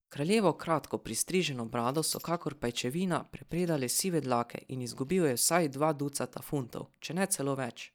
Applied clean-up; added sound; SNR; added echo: neural mask model DeepFilterNet 3.